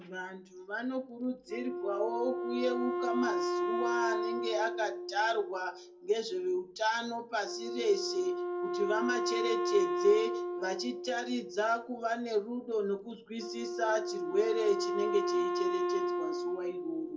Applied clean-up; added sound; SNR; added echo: none; Wind instrument, woodwind instrument; 2 dB; reverberation time 0.2 s.